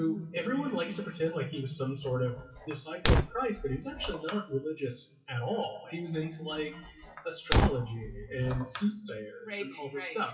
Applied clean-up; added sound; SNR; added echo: classical method WPE with log-MMSE.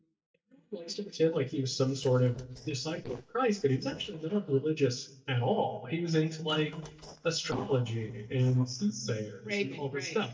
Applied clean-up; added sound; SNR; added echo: neural mask model DeepFilterNet 3.